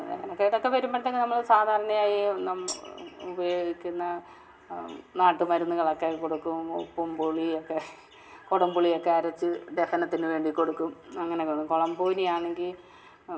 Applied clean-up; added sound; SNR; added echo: none; Tambourine; 14 dB; reverberation time 0.7 s.